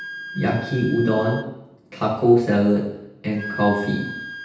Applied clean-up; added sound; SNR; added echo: none; Wind instrument, woodwind instrument; 14 dB; reverberation time 0.9 s.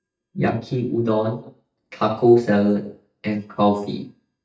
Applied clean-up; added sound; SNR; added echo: neural mask model DeepFilterNet 3.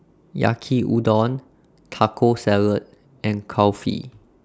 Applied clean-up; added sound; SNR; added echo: none; none; none; none.